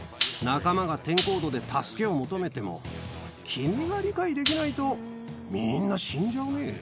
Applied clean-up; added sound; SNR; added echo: none; Tambourine; 5 dB; none.